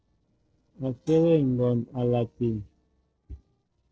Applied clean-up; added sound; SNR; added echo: neural separator model SepFormer DNS4.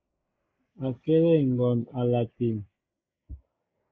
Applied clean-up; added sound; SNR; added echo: neural mask model Resemble Enhance denoiser.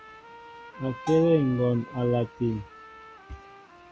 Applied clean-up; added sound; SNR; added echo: none; Trumpet + Bell; 16 dB; none.